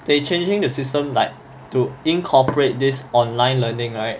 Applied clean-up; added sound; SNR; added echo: none; none; none; none.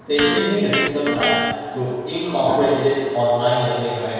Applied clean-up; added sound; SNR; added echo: none; Electric guitar; 6 dB; reverberation time 1.9 s.